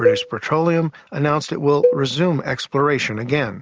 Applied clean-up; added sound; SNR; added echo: none; Cowbell; 4 dB; none.